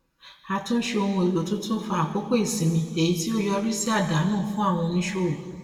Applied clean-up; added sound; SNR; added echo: none; none; none; reverberation time 1.8 s.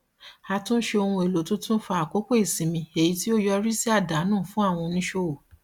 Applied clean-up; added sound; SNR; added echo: none; none; none; none.